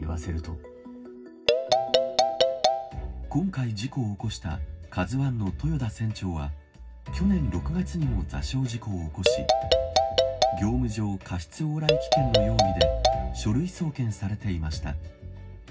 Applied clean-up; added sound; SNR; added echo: none; Marimba, xylophone; -4 dB; reverberation time 0.4 s.